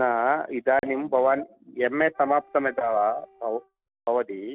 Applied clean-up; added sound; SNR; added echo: neural separator model SepFormer DNS4.